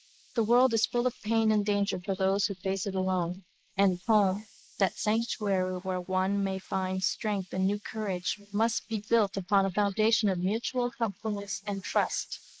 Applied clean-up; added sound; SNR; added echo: neural mask model Resemble Enhance denoiser.